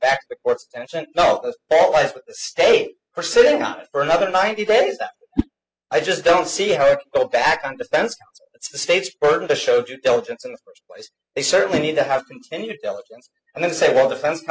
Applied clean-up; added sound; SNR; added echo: classical method spectral subtraction.